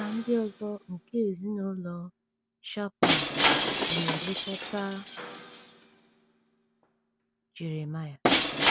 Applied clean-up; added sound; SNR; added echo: none; Shatter; -3 dB; none.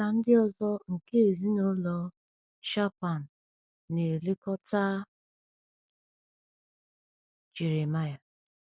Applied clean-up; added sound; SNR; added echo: none; none; none; none.